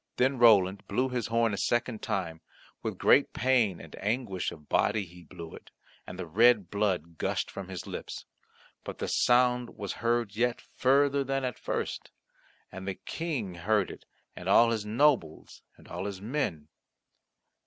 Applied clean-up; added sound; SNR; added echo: none; none; none; none.